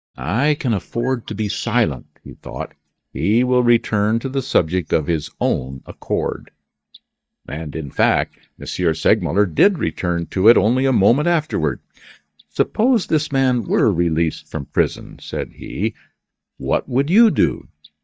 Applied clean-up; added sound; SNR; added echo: neural mask model DeepFilterNet 3.